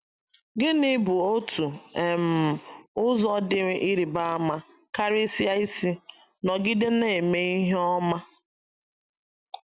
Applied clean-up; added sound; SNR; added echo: none; none; none; none.